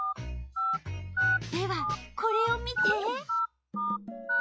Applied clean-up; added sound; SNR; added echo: classical method log-MMSE.